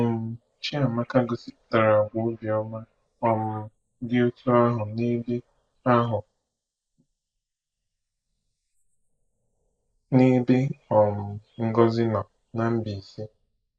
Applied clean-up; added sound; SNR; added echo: neural mask model Resemble Enhance denoiser.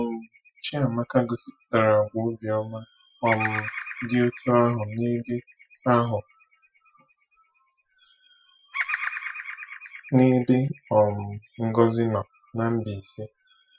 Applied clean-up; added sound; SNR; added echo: classical method Wiener filter.